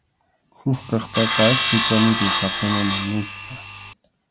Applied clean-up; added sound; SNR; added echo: none; Sawing; -4 dB; none.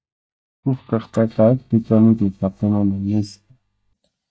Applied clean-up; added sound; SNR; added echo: neural mask model DeepFilterNet 3.